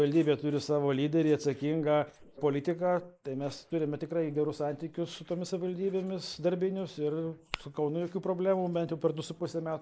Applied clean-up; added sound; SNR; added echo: neural mask model Resemble Enhance denoiser.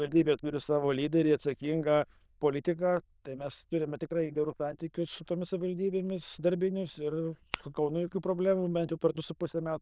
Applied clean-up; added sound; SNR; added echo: neural diffusion model UNIVERSE++.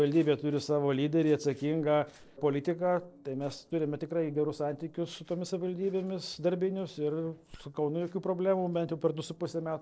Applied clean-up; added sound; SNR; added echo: neural separator model SepFormer DNS4.